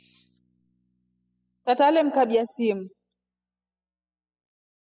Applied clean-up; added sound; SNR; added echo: classical method spectral subtraction.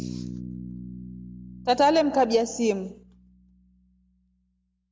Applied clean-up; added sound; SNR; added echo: none; Bass guitar; 13 dB; none.